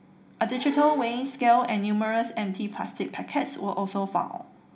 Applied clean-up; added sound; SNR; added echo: none; Animal / Brass instrument; 18 dB; reverberation time 0.4 s.